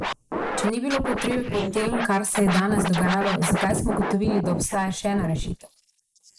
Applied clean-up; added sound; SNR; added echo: neural mask model Resemble Enhance denoiser.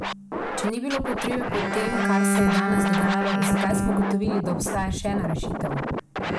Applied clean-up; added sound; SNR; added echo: none; Scratching (performance technique) + Bowed string instrument; -3 dB; none.